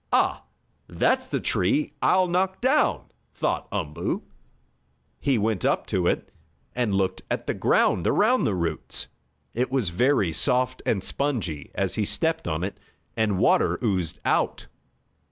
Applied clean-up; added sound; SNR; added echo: none; none; none; none.